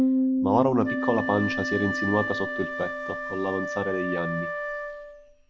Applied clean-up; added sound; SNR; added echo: none; Wind instrument, woodwind instrument + Piano; 0 dB; none.